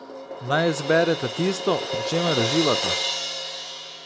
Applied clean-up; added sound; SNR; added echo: none; Crash cymbal; 3 dB; none.